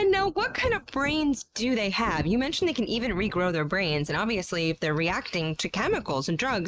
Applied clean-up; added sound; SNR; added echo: neural mask model RNNoise.